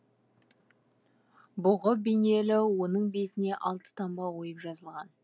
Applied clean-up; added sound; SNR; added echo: none; none; none; none.